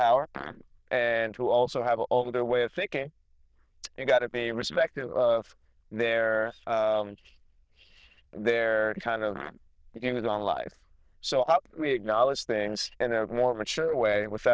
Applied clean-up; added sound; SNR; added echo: neural diffusion model UNIVERSE++.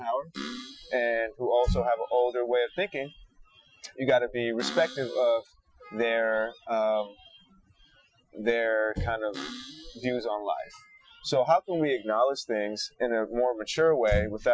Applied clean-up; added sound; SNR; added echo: classical method Wiener filter.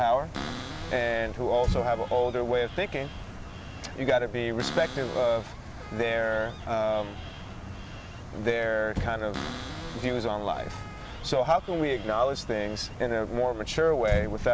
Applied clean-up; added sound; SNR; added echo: none; Motor vehicle (road) + Cupboard open or close; 11 dB; none.